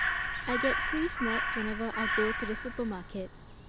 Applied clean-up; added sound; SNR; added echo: none; Crow; -1 dB; none.